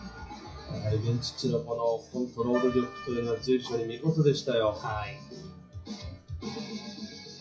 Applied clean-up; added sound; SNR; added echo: classical method WPE with log-MMSE.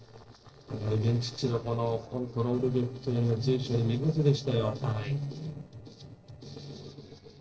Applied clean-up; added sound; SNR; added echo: neural separator model SepFormer DNS4.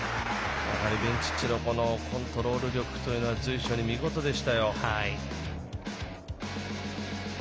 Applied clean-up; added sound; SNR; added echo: none; none; none; none.